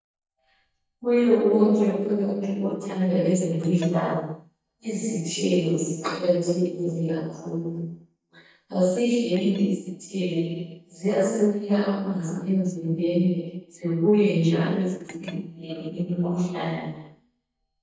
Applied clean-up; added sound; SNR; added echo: neural mask model DeepFilterNet 3.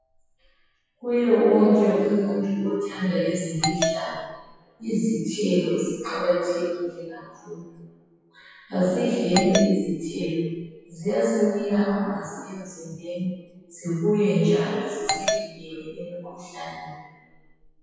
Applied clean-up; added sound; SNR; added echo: classical method WPE with log-MMSE.